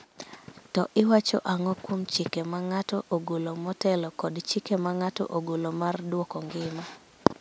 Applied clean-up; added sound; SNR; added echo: none; none; none; none.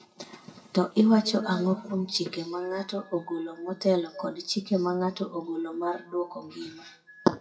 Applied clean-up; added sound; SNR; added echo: classical method WPE with log-MMSE.